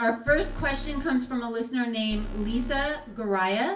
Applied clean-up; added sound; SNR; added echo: none; Alarm; 8 dB; reverberation time 0.3 s.